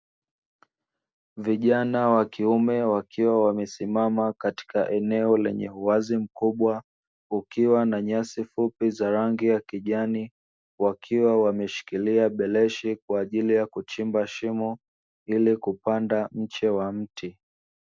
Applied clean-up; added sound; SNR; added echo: none; none; none; none.